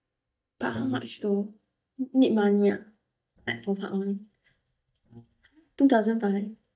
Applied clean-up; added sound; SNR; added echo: neural mask model DeepFilterNet 3.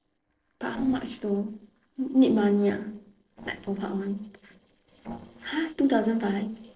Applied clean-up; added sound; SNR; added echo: neural separator model SepFormer DNS4.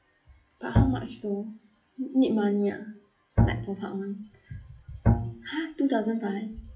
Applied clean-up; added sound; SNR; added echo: classical method WPE with log-MMSE.